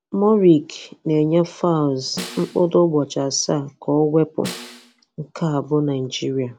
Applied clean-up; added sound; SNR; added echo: none; Snare drum; 15 dB; none.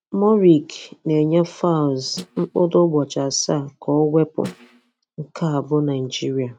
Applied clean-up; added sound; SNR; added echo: neural mask model RNNoise.